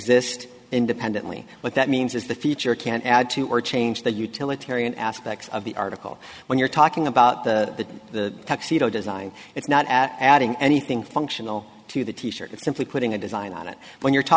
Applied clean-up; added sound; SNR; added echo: none; none; none; none.